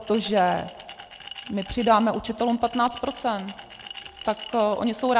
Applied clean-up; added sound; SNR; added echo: none; Glass; 17 dB; none.